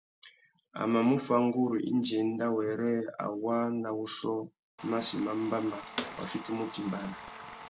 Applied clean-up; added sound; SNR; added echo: none; Bathtub (filling or washing) / Water / Splash, splatter + Tools; 12 dB; none.